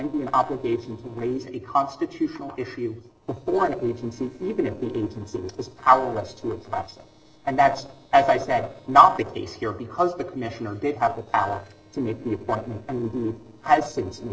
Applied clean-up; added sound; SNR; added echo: neural separator model SepFormer DNS4.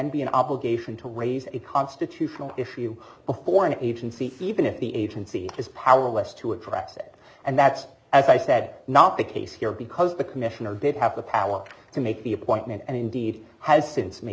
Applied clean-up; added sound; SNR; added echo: none; none; none; none.